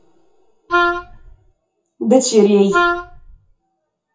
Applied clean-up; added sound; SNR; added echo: classical method WPE with log-MMSE.